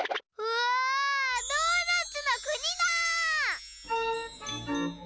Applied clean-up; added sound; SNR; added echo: none; none; none; none.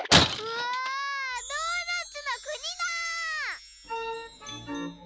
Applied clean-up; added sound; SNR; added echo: none; Shatter; -5 dB; none.